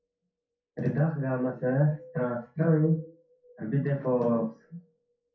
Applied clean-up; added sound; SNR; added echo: classical method WPE with log-MMSE.